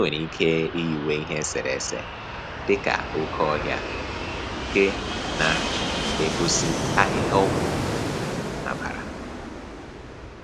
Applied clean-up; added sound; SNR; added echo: none; Fixed-wing aircraft, airplane; 2 dB; none.